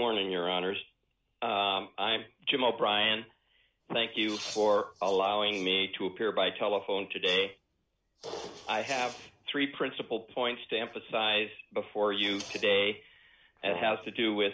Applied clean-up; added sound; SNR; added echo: none; Brass instrument; 11 dB; none.